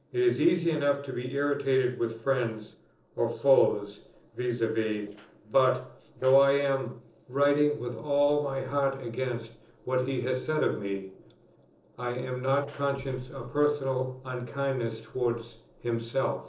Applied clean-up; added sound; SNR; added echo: neural separator model SepFormer DNS4.